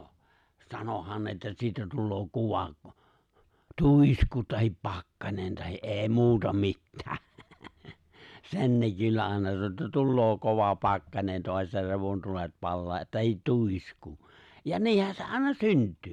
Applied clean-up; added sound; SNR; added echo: none; none; none; none.